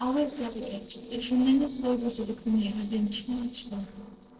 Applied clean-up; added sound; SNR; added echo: neural separator model SepFormer DNS4.